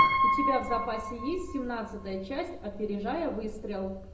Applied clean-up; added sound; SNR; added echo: none; Piano; -2 dB; reverberation time 0.7 s.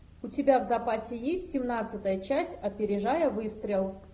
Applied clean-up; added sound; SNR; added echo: none; none; none; none.